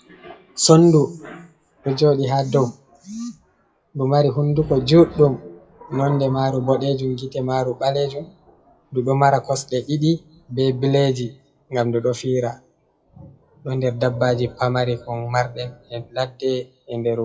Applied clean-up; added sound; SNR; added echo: classical method WPE with log-MMSE.